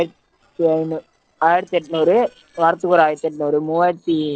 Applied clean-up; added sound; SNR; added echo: neural separator model SepFormer DNS4.